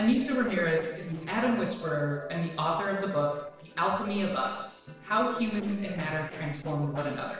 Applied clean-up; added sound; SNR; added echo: neural separator model SepFormer DNS4.